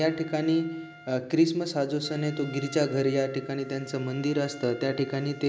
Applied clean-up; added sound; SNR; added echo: none; Trumpet; 20 dB; none.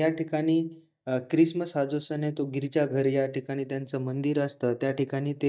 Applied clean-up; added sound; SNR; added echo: neural mask model DeepFilterNet 3.